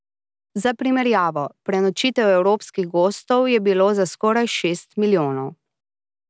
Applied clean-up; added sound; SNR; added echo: none; none; none; none.